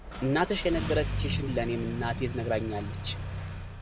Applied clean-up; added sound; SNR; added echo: none; Engine starting; 4 dB; none.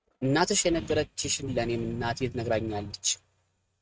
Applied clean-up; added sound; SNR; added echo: neural mask model RNNoise.